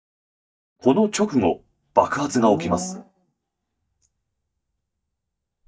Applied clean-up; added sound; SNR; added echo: neural mask model DeepFilterNet 3.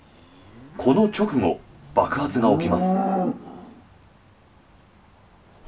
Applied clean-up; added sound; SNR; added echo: none; Livestock, farm animals, working animals; 4 dB; reverberation time 0.2 s.